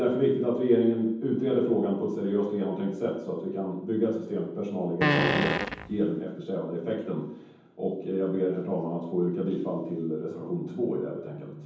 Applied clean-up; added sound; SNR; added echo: none; Fart; -1 dB; reverberation time 0.9 s.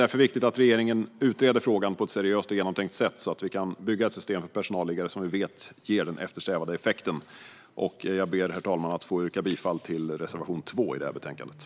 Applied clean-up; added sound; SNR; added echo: none; none; none; none.